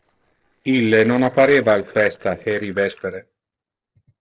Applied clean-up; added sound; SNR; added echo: neural separator model SepFormer DNS4.